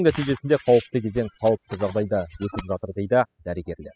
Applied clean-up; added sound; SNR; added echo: classical method spectral subtraction.